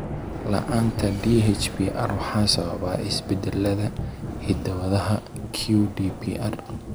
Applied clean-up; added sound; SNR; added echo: none; Thunder / Rain; 8 dB; none.